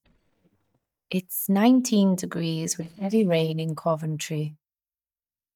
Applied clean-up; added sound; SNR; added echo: neural mask model DeepFilterNet 3.